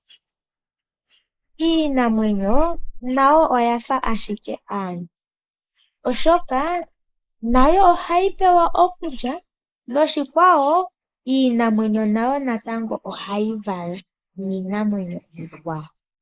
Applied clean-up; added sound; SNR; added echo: neural mask model Resemble Enhance denoiser.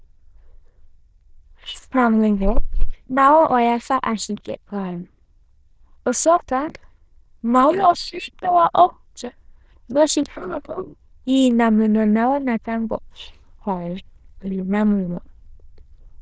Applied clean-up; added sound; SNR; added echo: neural diffusion model UNIVERSE++.